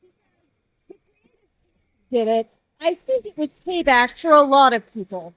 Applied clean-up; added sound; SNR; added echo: neural mask model DeepFilterNet 3.